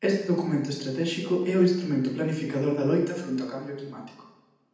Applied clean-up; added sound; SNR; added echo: none; none; none; reverberation time 0.9 s.